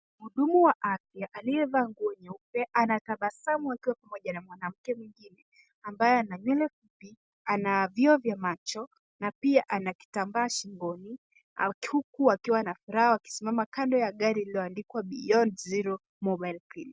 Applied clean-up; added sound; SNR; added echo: none; none; none; none.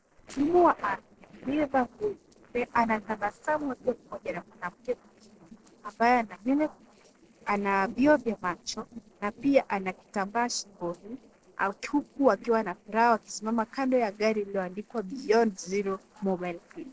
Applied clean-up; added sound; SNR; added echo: neural separator model SepFormer DNS4.